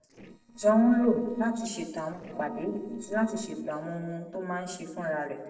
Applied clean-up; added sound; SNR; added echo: neural separator model SepFormer DNS4.